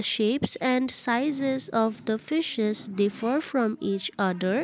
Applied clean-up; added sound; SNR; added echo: none; none; none; none.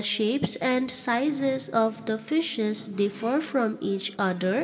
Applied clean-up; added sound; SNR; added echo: none; none; none; reverberation time 1.6 s.